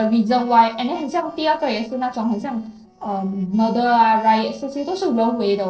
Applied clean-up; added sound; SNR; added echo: neural separator model SepFormer DNS4.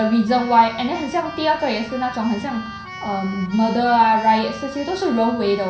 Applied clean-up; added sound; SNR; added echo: none; Keyboard (musical); 16 dB; reverberation time 0.6 s.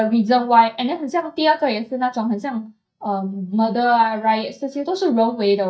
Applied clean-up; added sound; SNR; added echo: neural mask model DeepFilterNet 3.